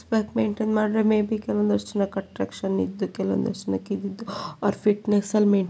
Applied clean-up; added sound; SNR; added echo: none; none; none; none.